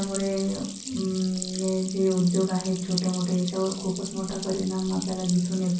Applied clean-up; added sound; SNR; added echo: none; Stream; 11 dB; reverberation time 0.6 s.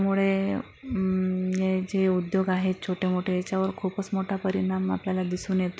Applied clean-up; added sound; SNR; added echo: none; none; none; none.